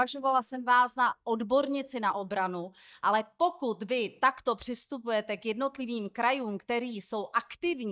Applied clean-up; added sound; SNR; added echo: neural mask model DeepFilterNet 3.